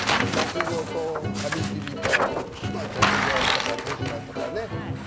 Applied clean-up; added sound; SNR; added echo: none; Tearing; -2 dB; none.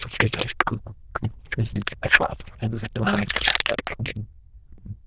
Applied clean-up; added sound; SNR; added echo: neural diffusion model UNIVERSE++.